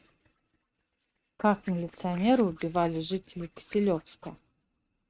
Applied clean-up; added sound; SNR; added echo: neural mask model RNNoise.